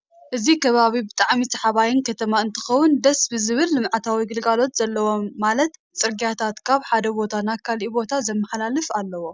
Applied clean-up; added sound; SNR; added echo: none; none; none; none.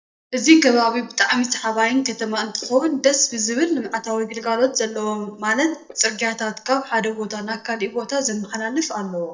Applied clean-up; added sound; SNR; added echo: neural mask model DeepFilterNet 3.